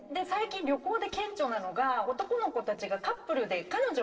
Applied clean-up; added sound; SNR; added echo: neural separator model SepFormer DNS4.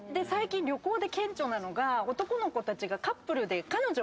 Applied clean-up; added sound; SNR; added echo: none; none; none; none.